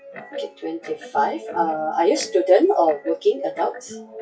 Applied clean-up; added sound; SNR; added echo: classical method WPE with log-MMSE.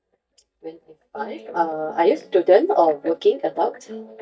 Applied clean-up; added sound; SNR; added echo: neural mask model DeepFilterNet 3.